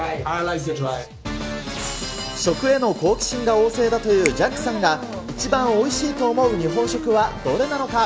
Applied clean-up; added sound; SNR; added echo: none; Finger snapping; 15 dB; none.